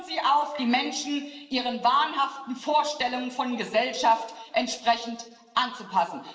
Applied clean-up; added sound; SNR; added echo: none; none; none; reverberation time 0.9 s.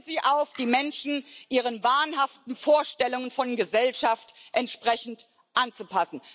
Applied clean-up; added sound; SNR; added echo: none; none; none; none.